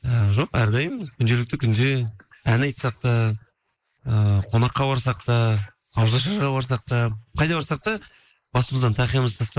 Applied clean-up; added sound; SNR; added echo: neural mask model Resemble Enhance denoiser.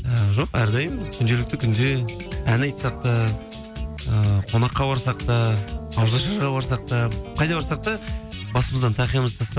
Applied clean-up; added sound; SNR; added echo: none; Piano; 15 dB; none.